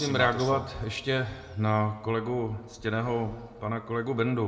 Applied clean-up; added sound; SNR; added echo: none; none; none; reverberation time 1.1 s.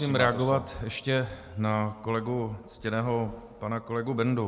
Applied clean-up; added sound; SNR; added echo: none; none; none; none.